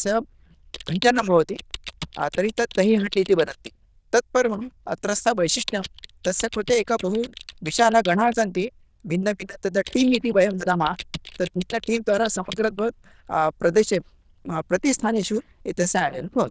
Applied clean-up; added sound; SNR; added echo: neural diffusion model UNIVERSE++.